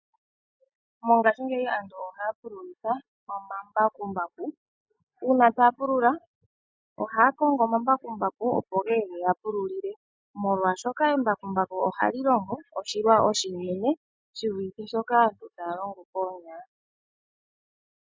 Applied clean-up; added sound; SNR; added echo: neural mask model Resemble Enhance denoiser.